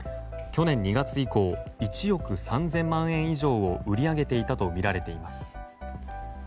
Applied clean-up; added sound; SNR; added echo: none; none; none; none.